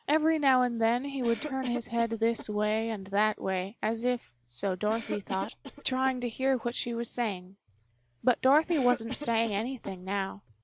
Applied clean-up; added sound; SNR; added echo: none; Cough + Thump, thud; 15 dB; none.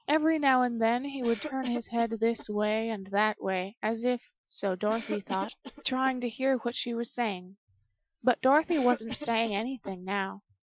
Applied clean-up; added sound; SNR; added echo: classical method Wiener filter.